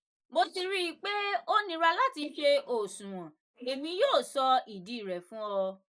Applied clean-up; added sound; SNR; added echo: neural mask model Resemble Enhance denoiser.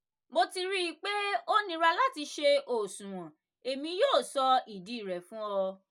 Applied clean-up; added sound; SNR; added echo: none; none; none; none.